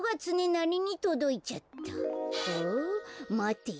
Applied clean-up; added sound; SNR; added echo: none; none; none; none.